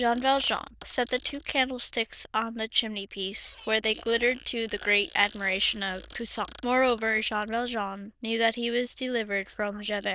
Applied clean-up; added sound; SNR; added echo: neural diffusion model UNIVERSE++.